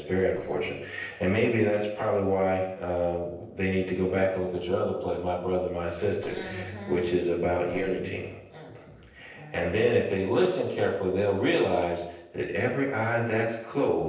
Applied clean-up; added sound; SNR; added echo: neural separator model SepFormer DNS4.